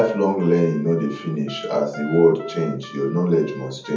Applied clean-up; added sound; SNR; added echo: none; Trumpet; 18 dB; reverberation time 0.7 s.